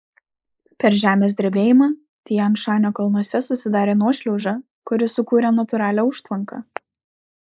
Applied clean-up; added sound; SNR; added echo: neural mask model Resemble Enhance denoiser.